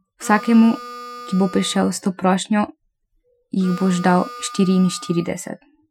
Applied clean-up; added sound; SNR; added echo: classical method Wiener filter.